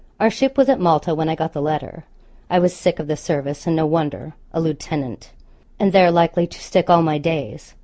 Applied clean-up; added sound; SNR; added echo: none; none; none; none.